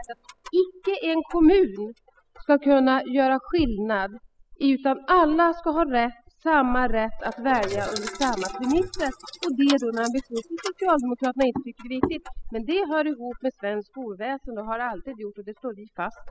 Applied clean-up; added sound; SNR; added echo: classical method spectral subtraction.